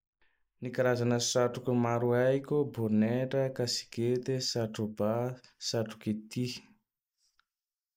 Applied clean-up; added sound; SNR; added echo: neural mask model Resemble Enhance denoiser.